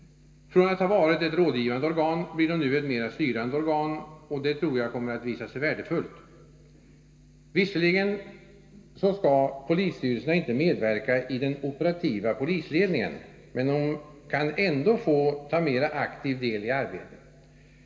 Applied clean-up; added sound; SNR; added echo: none; none; none; reverberation time 1.4 s.